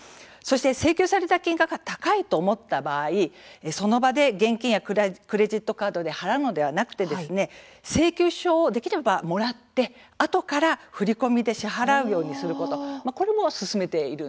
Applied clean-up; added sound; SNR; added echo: none; none; none; none.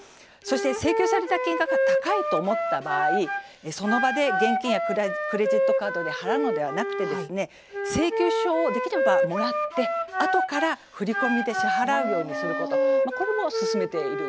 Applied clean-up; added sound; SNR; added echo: none; Wind instrument, woodwind instrument; -1 dB; none.